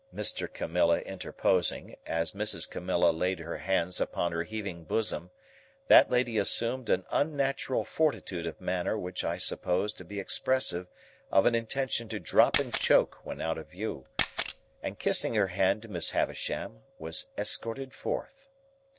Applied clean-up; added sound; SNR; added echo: none; Camera; 0 dB; none.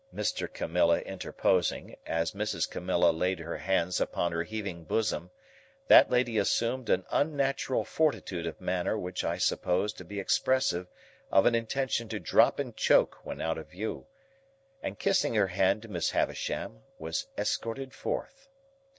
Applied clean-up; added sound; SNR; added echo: none; none; none; none.